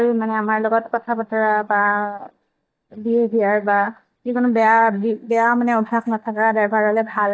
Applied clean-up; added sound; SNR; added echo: neural mask model DeepFilterNet 3.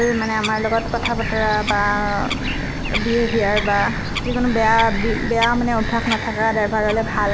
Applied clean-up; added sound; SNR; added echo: none; Bird vocalization, bird call, bird song + Train / Breathing; 4 dB; none.